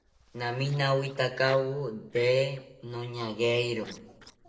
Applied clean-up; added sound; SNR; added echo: neural separator model SepFormer DNS4.